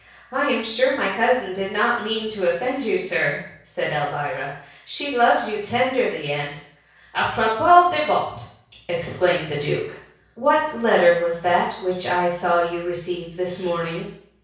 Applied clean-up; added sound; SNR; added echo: none; none; none; reverberation time 0.6 s.